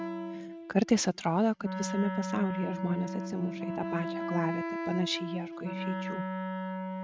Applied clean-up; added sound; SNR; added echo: neural mask model RNNoise.